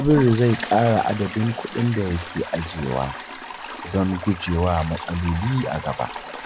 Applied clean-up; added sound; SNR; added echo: none; Toilet flush; 11 dB; none.